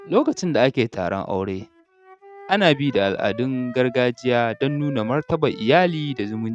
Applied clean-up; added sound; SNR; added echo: neural mask model RNNoise.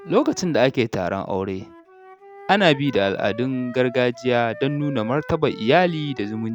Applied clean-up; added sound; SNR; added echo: none; Wind instrument, woodwind instrument; 19 dB; none.